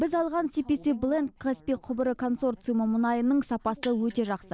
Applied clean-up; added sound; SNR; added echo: neural mask model Resemble Enhance denoiser.